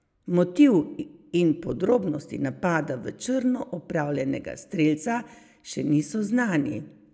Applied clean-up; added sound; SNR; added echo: none; none; none; none.